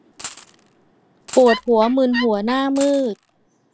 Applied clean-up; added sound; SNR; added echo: none; Wood + Coin (dropping); 13 dB; none.